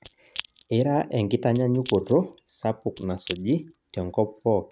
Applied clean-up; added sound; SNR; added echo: neural mask model RNNoise.